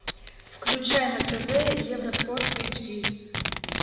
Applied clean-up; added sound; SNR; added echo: none; Packing tape, duct tape; 0 dB; reverberation time 1.6 s.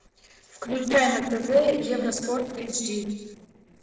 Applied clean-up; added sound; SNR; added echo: neural separator model SepFormer DNS4.